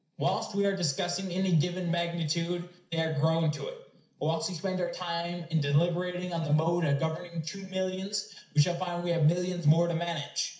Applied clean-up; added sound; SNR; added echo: none; none; none; reverberation time 0.5 s.